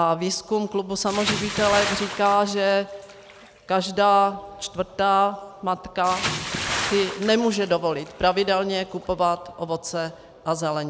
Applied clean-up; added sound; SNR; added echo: none; Bathtub (filling or washing) / Splash, splatter; 10 dB; none.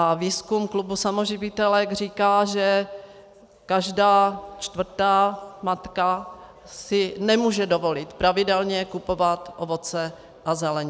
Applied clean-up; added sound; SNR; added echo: none; none; none; none.